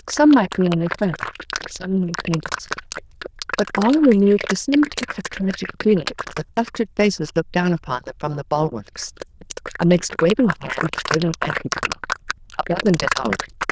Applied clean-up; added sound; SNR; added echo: neural diffusion model UNIVERSE++.